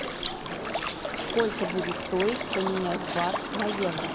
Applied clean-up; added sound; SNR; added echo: none; Liquid + Bird; 1 dB; none.